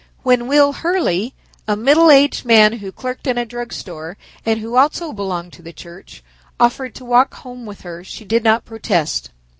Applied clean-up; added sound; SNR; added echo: none; none; none; none.